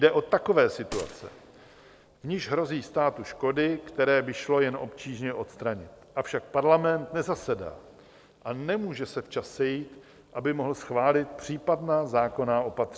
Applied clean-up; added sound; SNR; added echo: none; Gunshot, gunfire; 20 dB; none.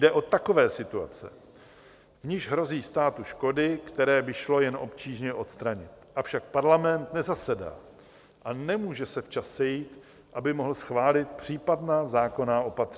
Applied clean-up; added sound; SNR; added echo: none; none; none; none.